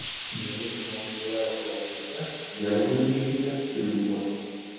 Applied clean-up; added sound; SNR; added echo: none; Explosion; 6 dB; reverberation time 2.0 s.